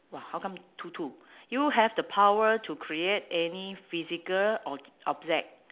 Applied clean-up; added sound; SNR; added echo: none; none; none; none.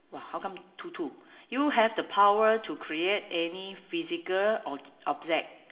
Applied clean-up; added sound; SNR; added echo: none; none; none; reverberation time 1.0 s.